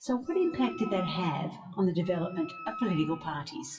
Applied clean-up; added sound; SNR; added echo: classical method WPE with log-MMSE.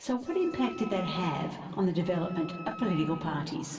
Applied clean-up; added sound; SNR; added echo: none; Wind instrument, woodwind instrument; 15 dB; reverberation time 2.2 s.